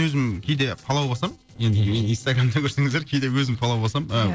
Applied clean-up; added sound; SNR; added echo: neural separator model SepFormer DNS4.